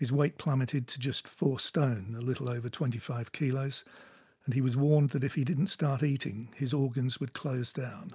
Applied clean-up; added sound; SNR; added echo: none; none; none; none.